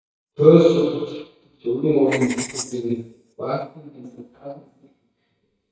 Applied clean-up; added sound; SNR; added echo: neural mask model DeepFilterNet 3.